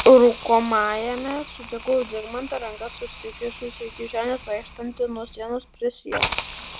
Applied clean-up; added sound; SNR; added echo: none; Hiss; 12 dB; none.